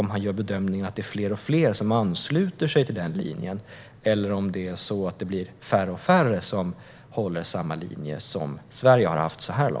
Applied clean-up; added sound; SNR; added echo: none; none; none; none.